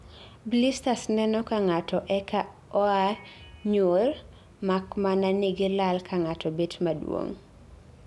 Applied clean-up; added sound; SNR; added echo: none; none; none; none.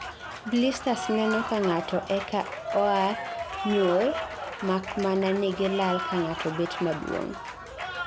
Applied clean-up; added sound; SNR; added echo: none; Applause; 7 dB; none.